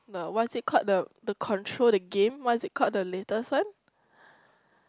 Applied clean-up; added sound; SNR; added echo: none; none; none; none.